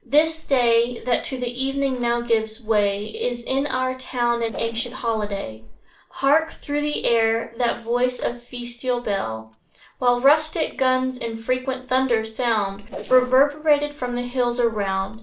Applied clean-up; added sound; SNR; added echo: neural separator model SepFormer DNS4.